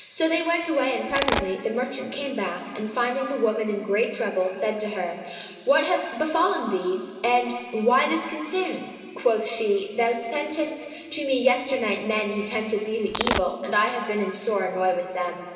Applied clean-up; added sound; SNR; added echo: none; Domestic sounds, home sounds; 0 dB; reverberation time 2.5 s.